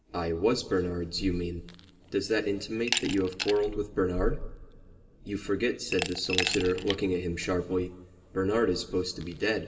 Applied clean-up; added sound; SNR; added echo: none; Glass; 11 dB; reverberation time 2.4 s.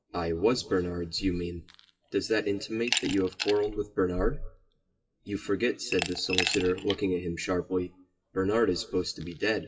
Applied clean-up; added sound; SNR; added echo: classical method WPE with log-MMSE.